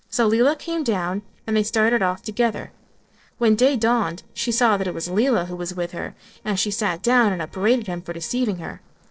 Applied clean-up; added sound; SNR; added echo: neural separator model SepFormer DNS4.